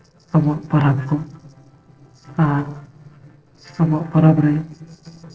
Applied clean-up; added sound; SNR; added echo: neural separator model SepFormer DNS4.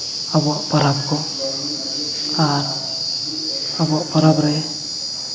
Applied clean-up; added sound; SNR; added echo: none; none; none; none.